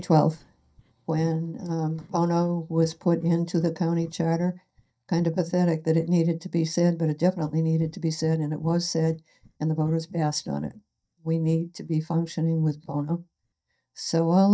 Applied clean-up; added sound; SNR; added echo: neural mask model DeepFilterNet 3.